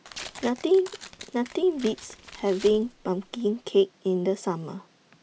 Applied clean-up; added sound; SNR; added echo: none; Tearing; 18 dB; none.